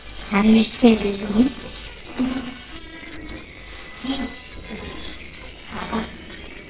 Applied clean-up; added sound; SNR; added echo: neural separator model SepFormer WHAMR!.